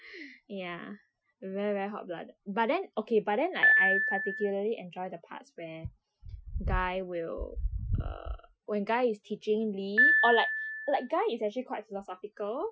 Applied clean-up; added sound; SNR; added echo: classical method Wiener filter.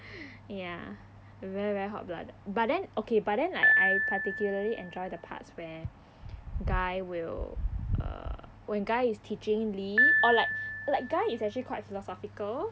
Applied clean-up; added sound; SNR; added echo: none; Piano; 1 dB; none.